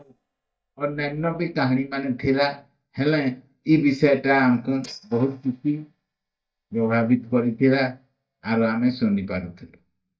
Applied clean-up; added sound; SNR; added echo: neural mask model DeepFilterNet 3.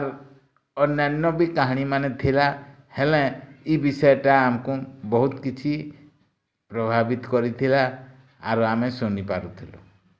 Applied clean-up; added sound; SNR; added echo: none; none; none; none.